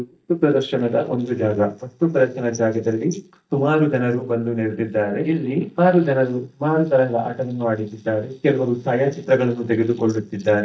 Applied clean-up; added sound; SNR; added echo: neural mask model DeepFilterNet 3.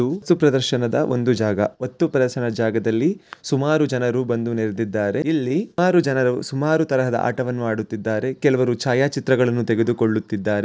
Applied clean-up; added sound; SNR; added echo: none; none; none; none.